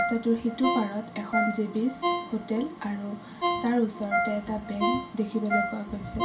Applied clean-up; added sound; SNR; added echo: none; Ringtone; 2 dB; reverberation time 0.2 s.